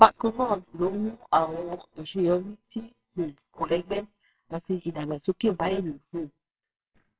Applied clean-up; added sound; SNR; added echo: neural separator model SepFormer WHAMR!.